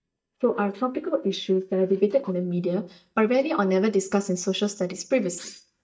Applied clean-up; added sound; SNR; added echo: neural mask model DeepFilterNet 3.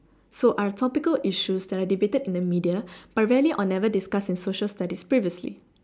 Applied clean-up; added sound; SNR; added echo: none; none; none; none.